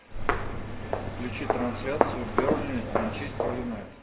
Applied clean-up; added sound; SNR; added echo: none; Walk, footsteps; -5 dB; reverberation time 0.6 s.